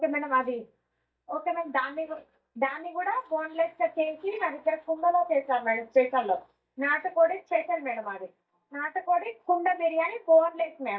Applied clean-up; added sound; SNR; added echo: neural mask model DeepFilterNet 3.